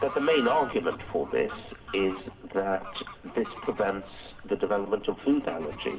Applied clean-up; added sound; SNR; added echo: none; Bird / Fowl; 14 dB; reverberation time 1.2 s.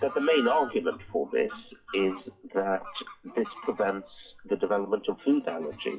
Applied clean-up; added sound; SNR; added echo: classical method WPE with log-MMSE.